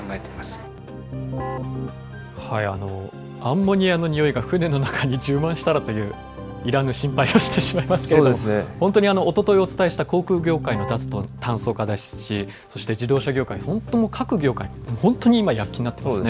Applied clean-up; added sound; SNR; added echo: none; Keyboard (musical); 13 dB; none.